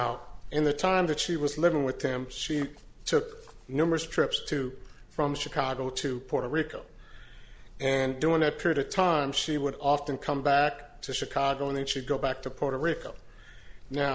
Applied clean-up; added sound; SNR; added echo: none; none; none; none.